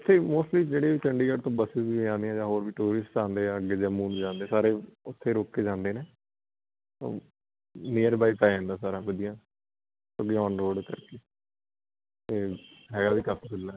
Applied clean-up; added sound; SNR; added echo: none; none; none; none.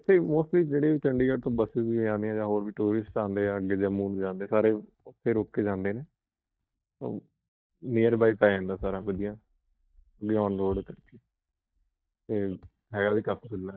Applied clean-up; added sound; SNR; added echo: neural mask model DeepFilterNet 3.